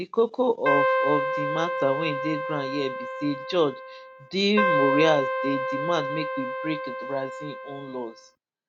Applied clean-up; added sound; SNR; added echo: none; Keyboard (musical); 0 dB; none.